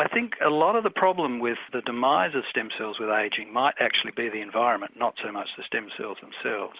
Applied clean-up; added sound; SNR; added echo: none; none; none; none.